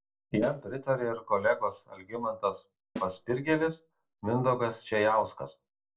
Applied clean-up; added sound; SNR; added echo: neural separator model SepFormer DNS4.